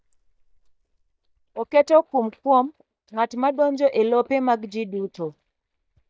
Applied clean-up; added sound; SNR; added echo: neural mask model DeepFilterNet 3.